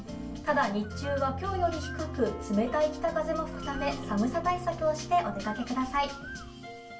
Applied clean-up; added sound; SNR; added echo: none; Bird; 20 dB; reverberation time 0.3 s.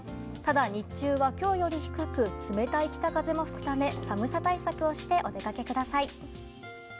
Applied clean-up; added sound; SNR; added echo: none; none; none; none.